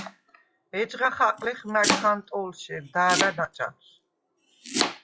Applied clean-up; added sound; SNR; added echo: classical method log-MMSE.